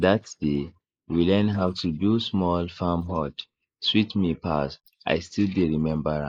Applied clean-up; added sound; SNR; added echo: neural mask model Resemble Enhance denoiser.